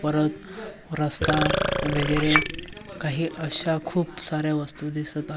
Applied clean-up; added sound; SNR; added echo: none; Chink, clink + Burping, eructation; 1 dB; none.